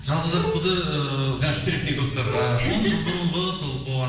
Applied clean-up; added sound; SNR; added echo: none; Bowed string instrument; 8 dB; reverberation time 0.9 s.